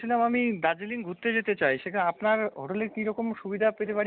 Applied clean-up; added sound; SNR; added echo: none; none; none; none.